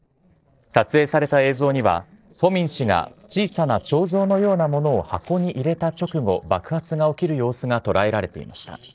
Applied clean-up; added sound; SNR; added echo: neural separator model SepFormer DNS4.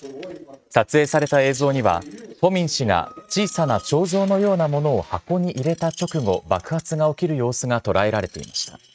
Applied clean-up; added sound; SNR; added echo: neural mask model RNNoise.